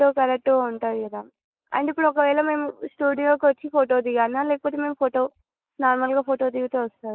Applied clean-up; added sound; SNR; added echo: neural mask model Resemble Enhance denoiser.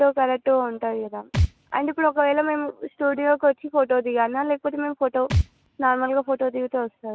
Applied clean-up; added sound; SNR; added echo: none; Thump, thud; 9 dB; none.